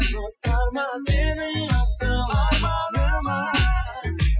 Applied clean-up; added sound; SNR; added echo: classical method Wiener filter.